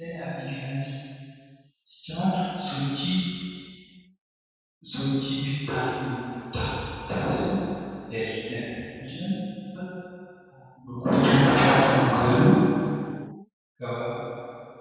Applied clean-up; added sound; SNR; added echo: none; none; none; reverberation time 2.1 s.